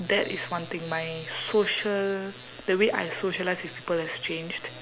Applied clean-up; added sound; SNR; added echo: none; none; none; none.